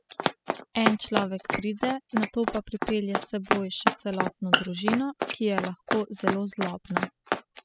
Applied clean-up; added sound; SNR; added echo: classical method spectral subtraction.